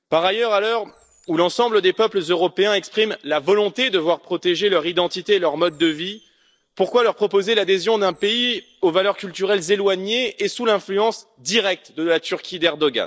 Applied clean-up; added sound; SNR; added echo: neural separator model SepFormer DNS4.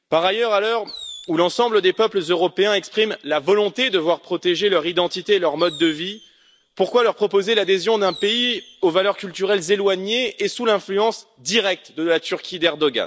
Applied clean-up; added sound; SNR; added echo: none; Fireworks; 20 dB; none.